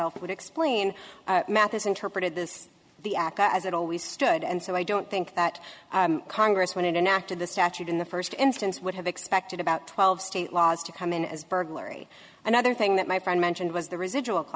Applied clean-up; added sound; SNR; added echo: none; none; none; none.